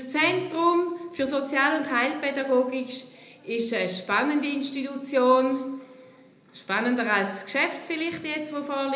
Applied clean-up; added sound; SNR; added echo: none; none; none; reverberation time 0.8 s.